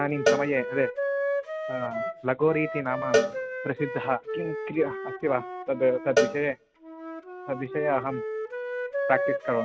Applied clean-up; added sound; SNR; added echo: none; Cowbell + Wind instrument, woodwind instrument; 1 dB; none.